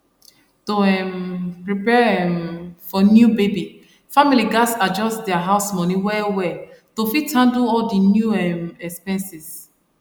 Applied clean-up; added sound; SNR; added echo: none; none; none; none.